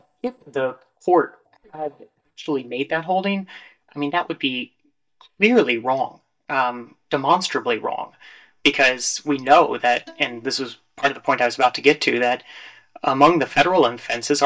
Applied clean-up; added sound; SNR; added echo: neural mask model DeepFilterNet 3.